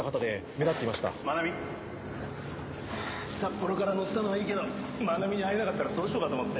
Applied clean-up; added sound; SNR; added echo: none; none; none; none.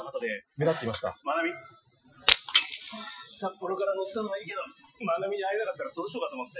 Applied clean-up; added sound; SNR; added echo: classical method Wiener filter.